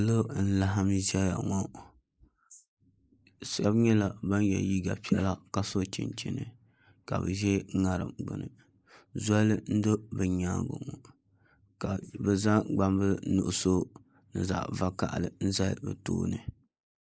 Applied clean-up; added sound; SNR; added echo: neural mask model Resemble Enhance denoiser.